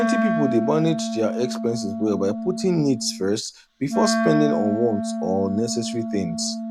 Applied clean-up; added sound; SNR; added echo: none; Wind instrument, woodwind instrument; 2 dB; none.